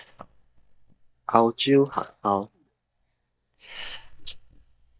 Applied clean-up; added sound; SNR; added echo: neural mask model DeepFilterNet 3.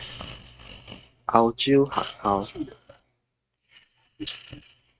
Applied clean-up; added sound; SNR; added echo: neural mask model RNNoise.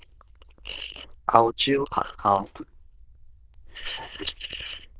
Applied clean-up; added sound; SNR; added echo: neural diffusion model UNIVERSE++.